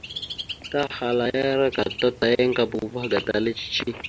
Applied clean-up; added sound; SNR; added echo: none; Bird; 14 dB; none.